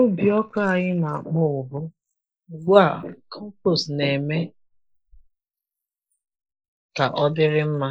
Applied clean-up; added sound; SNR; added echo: neural mask model Resemble Enhance denoiser.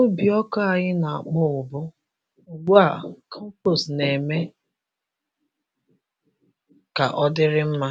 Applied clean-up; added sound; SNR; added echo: none; none; none; none.